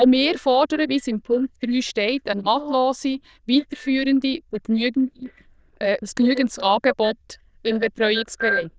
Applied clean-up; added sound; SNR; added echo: neural diffusion model UNIVERSE++.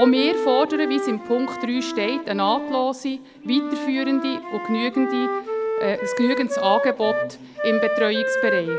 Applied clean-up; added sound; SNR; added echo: none; Wind instrument, woodwind instrument; 3 dB; none.